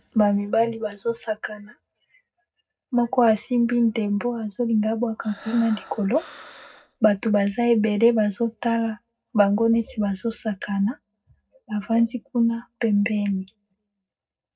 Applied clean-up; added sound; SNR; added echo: neural separator model SepFormer DNS4.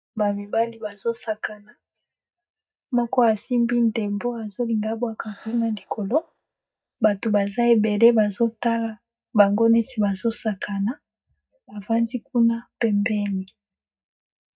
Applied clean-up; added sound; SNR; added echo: neural mask model DeepFilterNet 3.